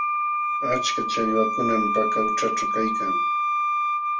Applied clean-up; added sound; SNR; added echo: none; Wind instrument, woodwind instrument; -4 dB; reverberation time 0.3 s.